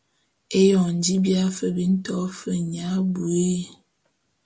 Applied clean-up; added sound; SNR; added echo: none; none; none; none.